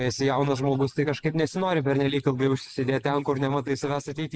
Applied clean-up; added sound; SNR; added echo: neural mask model Resemble Enhance denoiser.